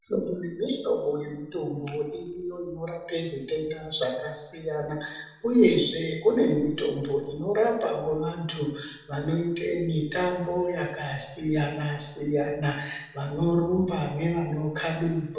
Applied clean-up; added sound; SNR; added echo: none; none; none; reverberation time 0.8 s.